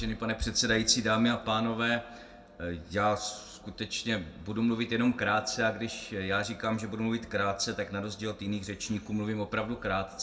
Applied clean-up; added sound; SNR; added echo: none; none; none; reverberation time 0.2 s.